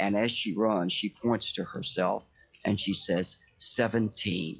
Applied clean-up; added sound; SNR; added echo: classical method log-MMSE.